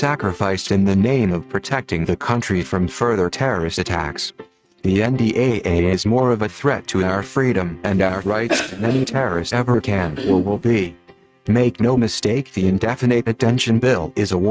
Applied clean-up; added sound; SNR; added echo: neural mask model RNNoise.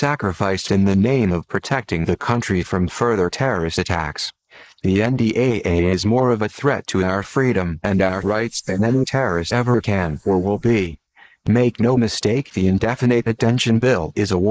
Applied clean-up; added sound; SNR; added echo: neural mask model Resemble Enhance denoiser.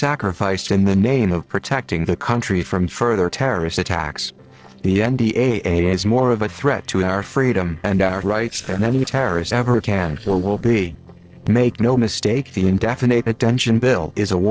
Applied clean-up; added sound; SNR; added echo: neural separator model SepFormer DNS4.